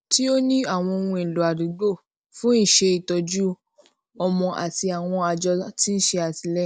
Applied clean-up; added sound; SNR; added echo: none; none; none; none.